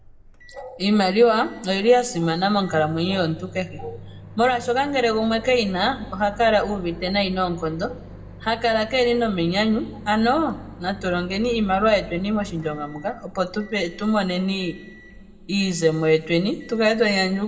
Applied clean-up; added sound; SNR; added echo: none; Microwave oven; 19 dB; reverberation time 1.3 s.